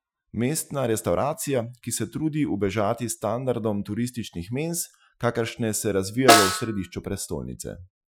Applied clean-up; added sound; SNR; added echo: classical method Wiener filter.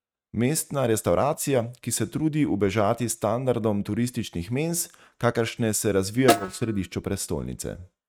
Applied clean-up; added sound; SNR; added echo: neural mask model RNNoise.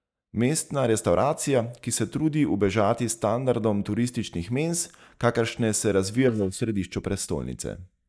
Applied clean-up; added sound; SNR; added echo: neural mask model DeepFilterNet 3.